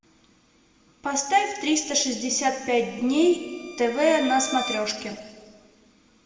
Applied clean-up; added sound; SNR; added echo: none; Bowed string instrument; 15 dB; reverberation time 1.4 s.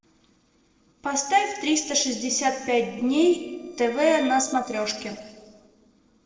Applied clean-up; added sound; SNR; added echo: neural separator model SepFormer DNS4.